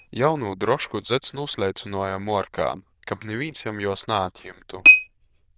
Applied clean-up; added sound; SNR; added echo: neural diffusion model UNIVERSE++.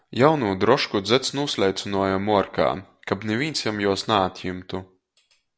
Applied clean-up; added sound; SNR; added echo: none; none; none; none.